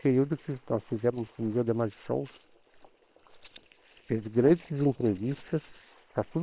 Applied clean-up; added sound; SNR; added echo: neural separator model SepFormer WHAM!.